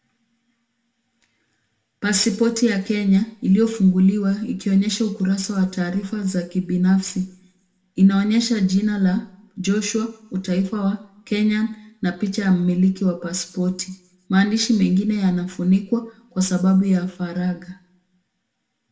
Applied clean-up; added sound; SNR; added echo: none; none; none; reverberation time 0.5 s.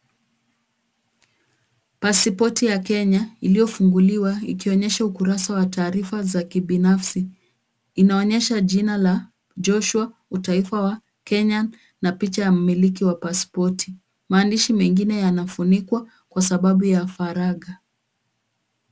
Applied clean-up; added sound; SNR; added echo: none; none; none; none.